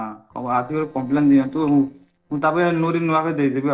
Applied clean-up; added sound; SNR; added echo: neural separator model SepFormer DNS4.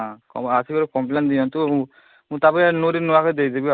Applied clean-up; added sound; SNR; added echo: none; none; none; none.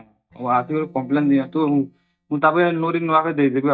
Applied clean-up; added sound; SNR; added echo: neural mask model DeepFilterNet 3.